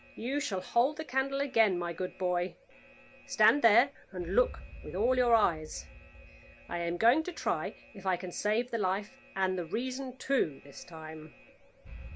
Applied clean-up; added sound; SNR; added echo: none; Alarm; 19 dB; none.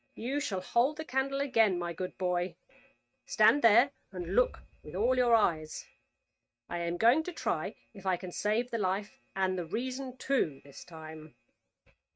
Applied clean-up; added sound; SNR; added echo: neural mask model RNNoise.